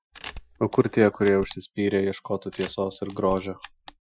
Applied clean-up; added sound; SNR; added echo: classical method Wiener filter.